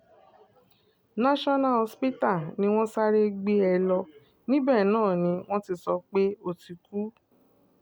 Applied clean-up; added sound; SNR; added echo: none; none; none; none.